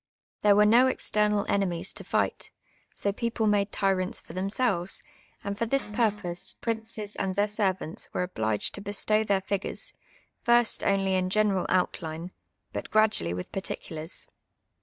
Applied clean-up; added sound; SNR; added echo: neural mask model DeepFilterNet 3.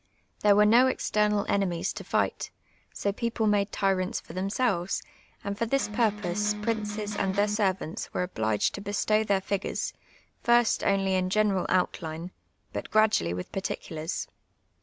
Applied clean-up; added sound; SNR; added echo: none; Electric guitar; 7 dB; none.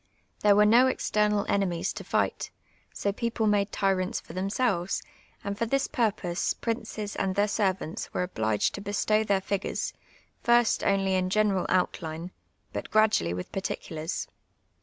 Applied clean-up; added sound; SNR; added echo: none; none; none; none.